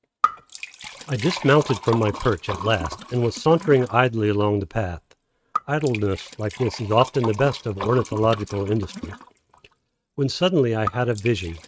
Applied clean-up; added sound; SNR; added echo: neural mask model RNNoise.